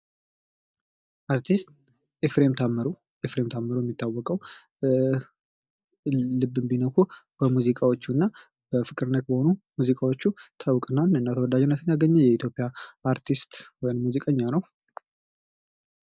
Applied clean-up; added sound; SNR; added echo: neural mask model DeepFilterNet 3.